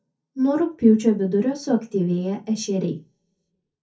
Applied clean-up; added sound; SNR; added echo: none; none; none; reverberation time 0.3 s.